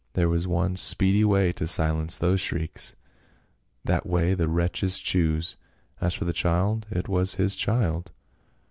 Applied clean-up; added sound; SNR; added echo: none; none; none; none.